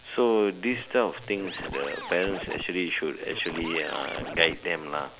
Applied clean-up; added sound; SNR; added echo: none; Scratching (performance technique); 9 dB; none.